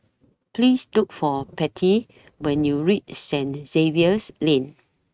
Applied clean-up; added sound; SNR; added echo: neural mask model RNNoise.